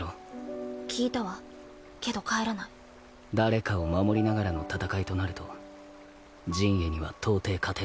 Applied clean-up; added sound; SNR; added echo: none; none; none; none.